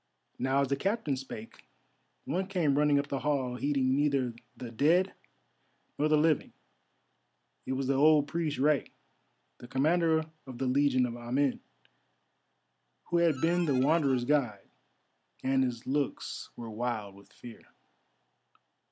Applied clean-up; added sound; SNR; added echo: none; Harmonica; 18 dB; none.